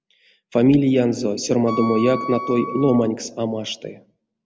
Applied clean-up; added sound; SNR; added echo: none; Wind instrument, woodwind instrument; 11 dB; none.